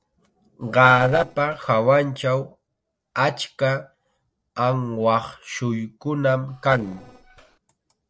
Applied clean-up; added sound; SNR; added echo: neural separator model SepFormer DNS4.